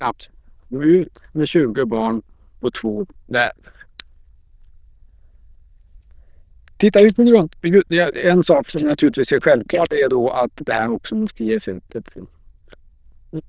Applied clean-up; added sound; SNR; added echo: neural diffusion model UNIVERSE++.